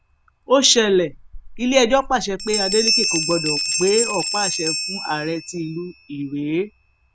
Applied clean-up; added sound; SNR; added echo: none; Bell; 5 dB; none.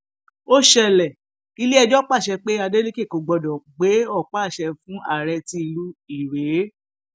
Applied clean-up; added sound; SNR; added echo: none; none; none; none.